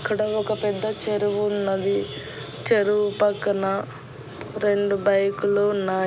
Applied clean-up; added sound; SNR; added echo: none; none; none; none.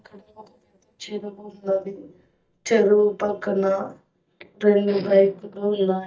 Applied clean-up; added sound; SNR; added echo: neural mask model DeepFilterNet 3.